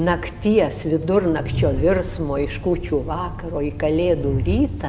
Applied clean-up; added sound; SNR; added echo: none; Train; 6 dB; none.